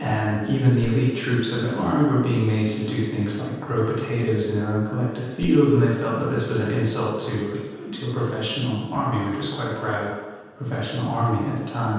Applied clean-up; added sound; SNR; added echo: none; Wood; 16 dB; reverberation time 1.2 s.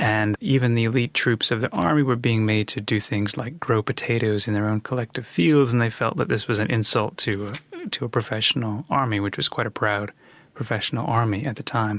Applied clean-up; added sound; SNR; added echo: none; none; none; none.